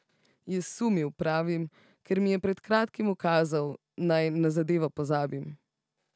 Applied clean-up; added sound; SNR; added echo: none; none; none; none.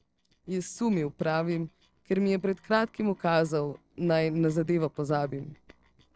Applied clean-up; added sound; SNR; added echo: neural separator model SepFormer DNS4.